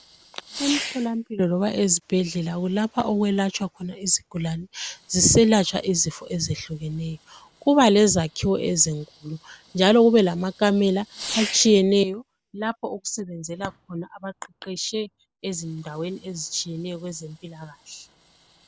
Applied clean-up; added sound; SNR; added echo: none; Fireworks; 18 dB; none.